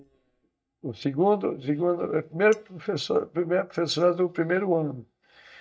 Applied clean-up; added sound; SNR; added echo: neural mask model DeepFilterNet 3.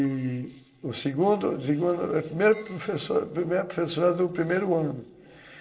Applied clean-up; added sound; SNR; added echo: neural separator model SepFormer DNS4.